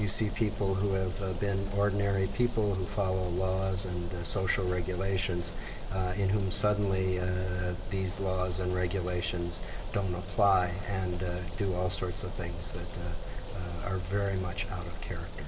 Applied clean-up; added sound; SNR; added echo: none; Rain; 17 dB; reverberation time 2.5 s.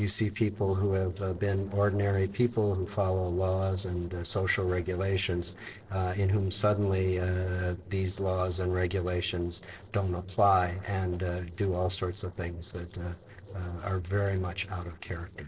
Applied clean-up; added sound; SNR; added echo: neural separator model SepFormer DNS4.